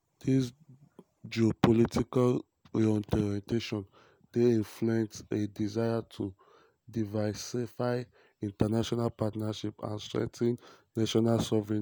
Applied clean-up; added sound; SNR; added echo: none; none; none; none.